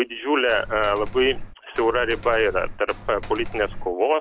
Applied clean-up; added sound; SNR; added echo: none; Coin (dropping); 10 dB; none.